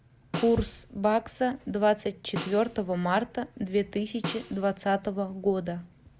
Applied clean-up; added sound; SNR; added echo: none; Snare drum; 14 dB; none.